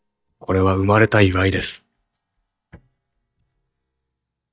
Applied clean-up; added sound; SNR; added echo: neural mask model DeepFilterNet 3.